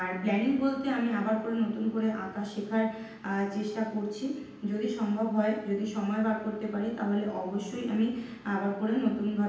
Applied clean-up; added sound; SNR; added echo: none; none; none; reverberation time 0.9 s.